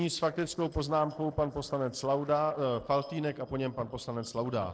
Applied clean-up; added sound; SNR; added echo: neural separator model SepFormer DNS4.